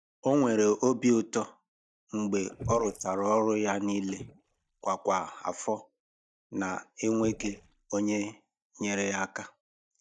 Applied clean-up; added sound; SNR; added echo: neural mask model DeepFilterNet 3.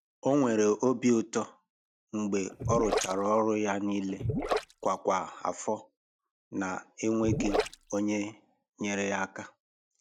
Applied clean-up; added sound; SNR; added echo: neural mask model RNNoise.